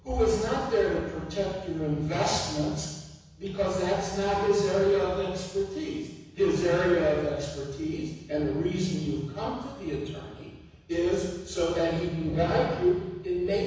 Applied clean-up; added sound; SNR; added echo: none; none; none; reverberation time 1.1 s.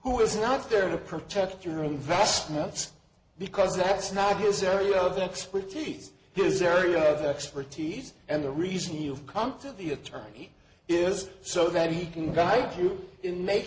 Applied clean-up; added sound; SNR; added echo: none; none; none; none.